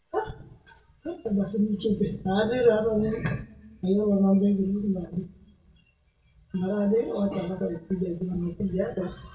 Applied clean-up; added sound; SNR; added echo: none; none; none; reverberation time 0.5 s.